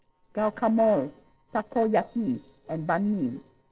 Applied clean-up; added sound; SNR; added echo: neural separator model SepFormer DNS4.